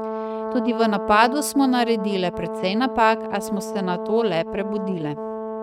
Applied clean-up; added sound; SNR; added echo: neural mask model RNNoise.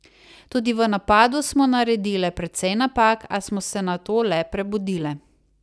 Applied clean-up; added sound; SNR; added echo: none; none; none; none.